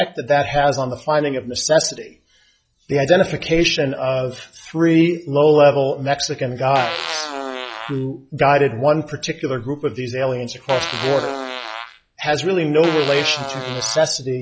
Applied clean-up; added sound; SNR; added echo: classical method log-MMSE.